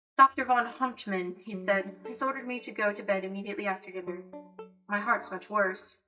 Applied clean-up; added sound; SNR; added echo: neural mask model DeepFilterNet 3.